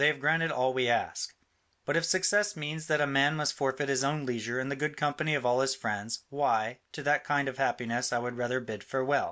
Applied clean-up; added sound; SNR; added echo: none; none; none; none.